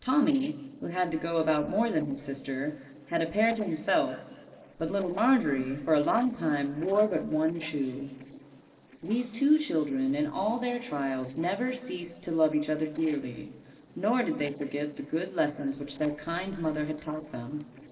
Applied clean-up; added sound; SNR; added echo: neural separator model SepFormer DNS4.